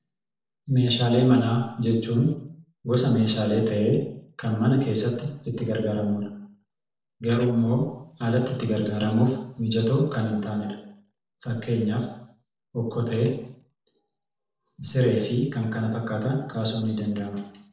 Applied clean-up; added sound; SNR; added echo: neural separator model SepFormer DNS4.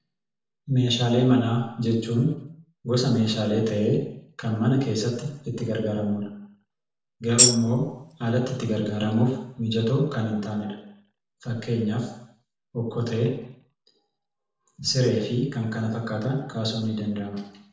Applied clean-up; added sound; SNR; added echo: none; Tambourine; -4 dB; reverberation time 0.7 s.